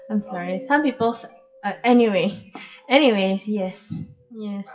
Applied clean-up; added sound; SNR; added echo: classical method WPE with log-MMSE.